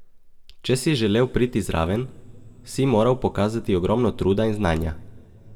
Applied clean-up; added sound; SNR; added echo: none; none; none; reverberation time 1.5 s.